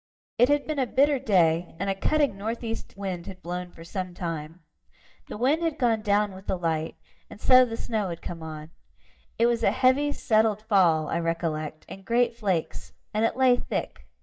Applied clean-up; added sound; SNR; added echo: neural mask model DeepFilterNet 3.